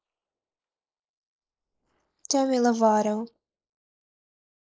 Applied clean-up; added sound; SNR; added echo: neural mask model Resemble Enhance denoiser.